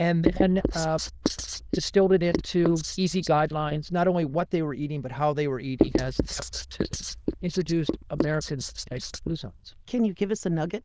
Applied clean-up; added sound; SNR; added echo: neural diffusion model UNIVERSE++.